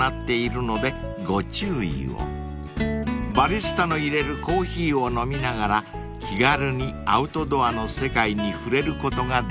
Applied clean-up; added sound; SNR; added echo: none; none; none; none.